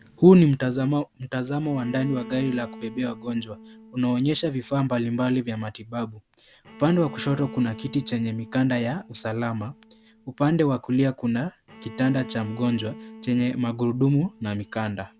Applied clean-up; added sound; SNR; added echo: none; Bowed string instrument; 19 dB; none.